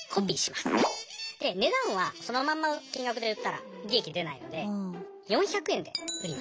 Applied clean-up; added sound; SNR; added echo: none; none; none; none.